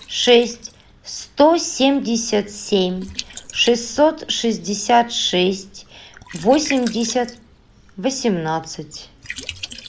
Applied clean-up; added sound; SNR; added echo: none; Liquid; 18 dB; none.